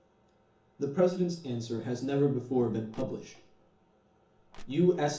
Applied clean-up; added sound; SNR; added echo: none; Crushing; 16 dB; reverberation time 0.7 s.